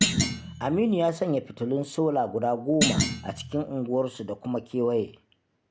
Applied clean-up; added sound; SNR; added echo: none; Thump, thud; 1 dB; none.